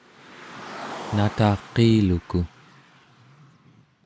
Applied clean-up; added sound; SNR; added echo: none; Car; 16 dB; none.